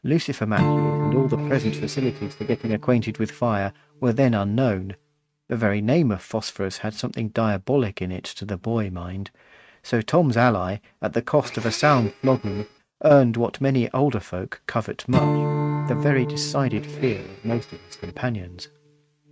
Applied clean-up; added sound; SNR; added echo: neural mask model RNNoise.